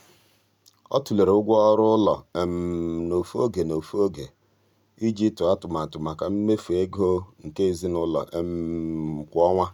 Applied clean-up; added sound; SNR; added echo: none; none; none; none.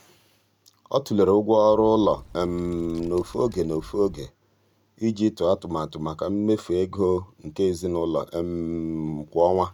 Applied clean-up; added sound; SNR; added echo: none; Wind; 20 dB; none.